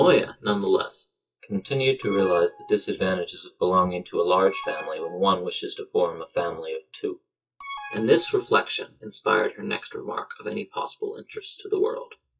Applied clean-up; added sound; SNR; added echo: classical method WPE with log-MMSE.